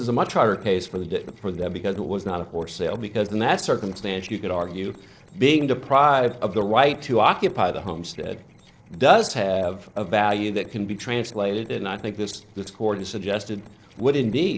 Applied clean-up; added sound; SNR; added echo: neural separator model SepFormer DNS4.